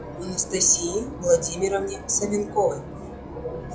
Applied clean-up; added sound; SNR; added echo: classical method log-MMSE.